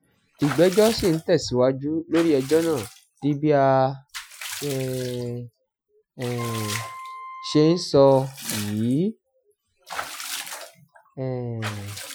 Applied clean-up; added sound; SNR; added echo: classical method Wiener filter.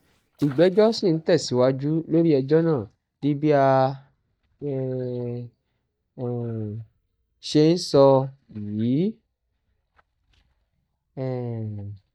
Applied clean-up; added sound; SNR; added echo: neural mask model DeepFilterNet 3.